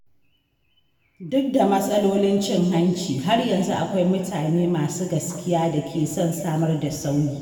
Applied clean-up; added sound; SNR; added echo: none; none; none; reverberation time 2.1 s.